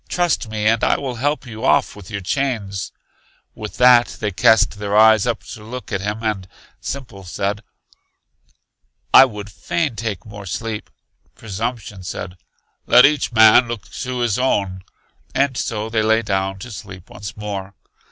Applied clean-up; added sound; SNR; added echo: none; none; none; none.